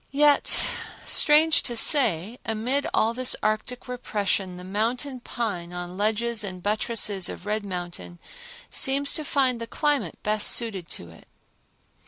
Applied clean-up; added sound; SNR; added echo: none; none; none; none.